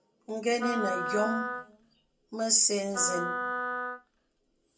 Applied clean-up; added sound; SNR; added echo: none; Wind instrument, woodwind instrument; 4 dB; reverberation time 0.2 s.